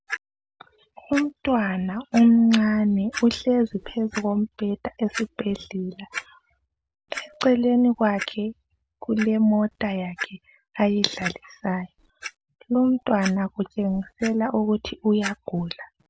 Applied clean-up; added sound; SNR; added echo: none; Clock; 16 dB; none.